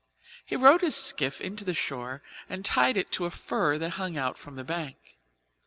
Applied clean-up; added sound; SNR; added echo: none; none; none; none.